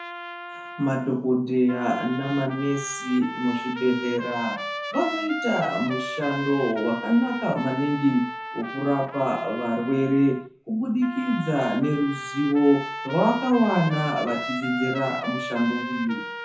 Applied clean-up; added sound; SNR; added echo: none; Trumpet; 9 dB; reverberation time 0.6 s.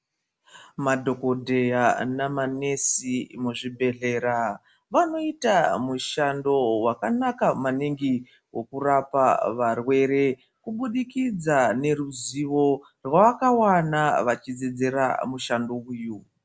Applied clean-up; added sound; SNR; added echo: none; none; none; none.